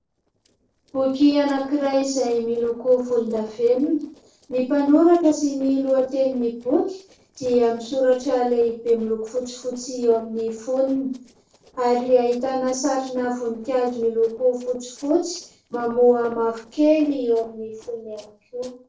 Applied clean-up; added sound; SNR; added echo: neural separator model SepFormer DNS4.